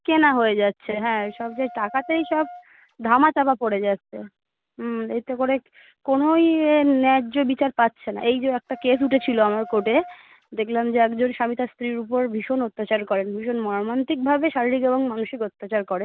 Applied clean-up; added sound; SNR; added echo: none; Wind instrument, woodwind instrument; 20 dB; none.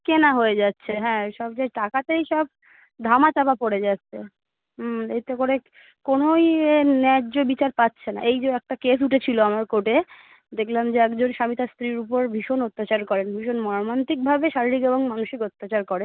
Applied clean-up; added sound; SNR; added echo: none; none; none; none.